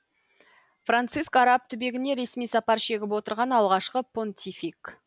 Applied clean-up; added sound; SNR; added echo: none; none; none; none.